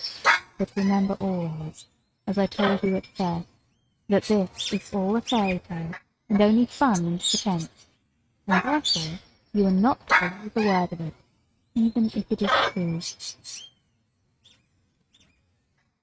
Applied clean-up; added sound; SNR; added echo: neural mask model RNNoise.